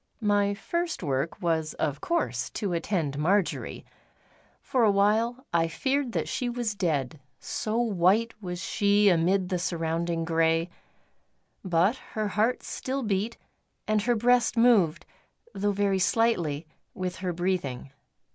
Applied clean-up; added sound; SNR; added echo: none; none; none; none.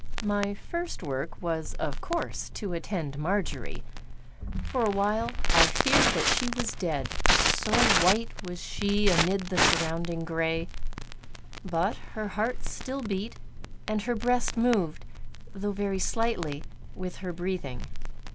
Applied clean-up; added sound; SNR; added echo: none; Crackle; -1 dB; none.